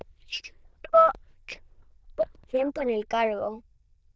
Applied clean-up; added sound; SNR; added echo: neural diffusion model UNIVERSE++.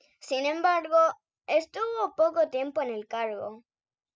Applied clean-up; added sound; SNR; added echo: none; none; none; none.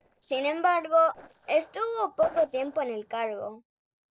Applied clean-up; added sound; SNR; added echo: neural separator model SepFormer DNS4.